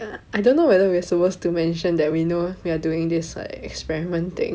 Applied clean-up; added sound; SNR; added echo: none; none; none; none.